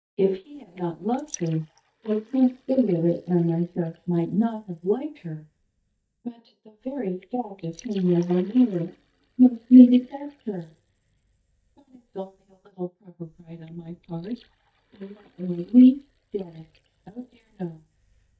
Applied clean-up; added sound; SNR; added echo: neural mask model DeepFilterNet 3.